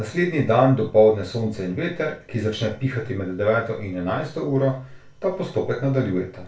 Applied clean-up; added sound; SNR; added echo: none; none; none; reverberation time 0.3 s.